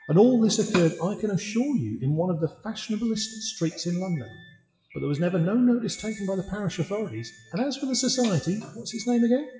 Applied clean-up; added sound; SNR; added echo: classical method WPE with log-MMSE.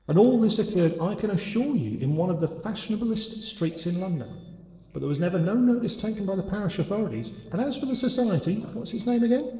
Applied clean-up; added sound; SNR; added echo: neural separator model SepFormer DNS4.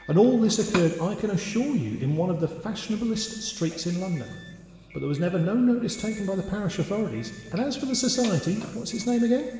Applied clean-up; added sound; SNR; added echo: none; Doorbell; 19 dB; reverberation time 2.8 s.